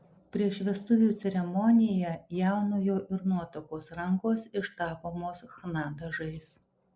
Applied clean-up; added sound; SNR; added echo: none; none; none; none.